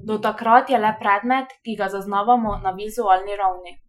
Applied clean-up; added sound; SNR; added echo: classical method Wiener filter.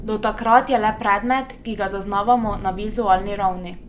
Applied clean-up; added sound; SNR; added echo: none; Thunder / Rain; 13 dB; none.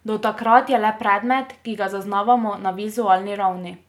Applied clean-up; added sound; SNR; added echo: none; none; none; none.